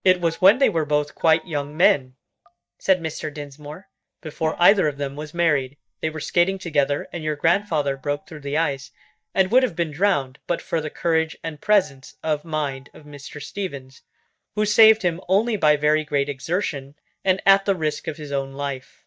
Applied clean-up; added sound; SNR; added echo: neural mask model DeepFilterNet 3.